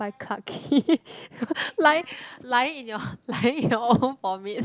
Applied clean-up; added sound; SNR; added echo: none; none; none; none.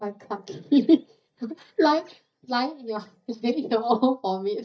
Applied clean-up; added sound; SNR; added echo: neural mask model DeepFilterNet 3.